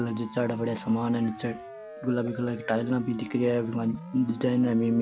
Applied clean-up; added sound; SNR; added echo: none; Siren; 14 dB; none.